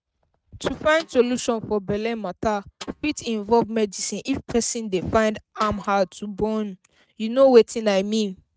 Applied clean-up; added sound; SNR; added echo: neural mask model RNNoise.